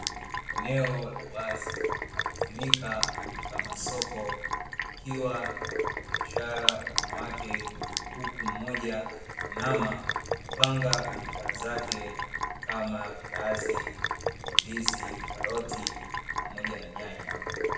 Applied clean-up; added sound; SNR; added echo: none; Sink (filling or washing); -3 dB; reverberation time 0.9 s.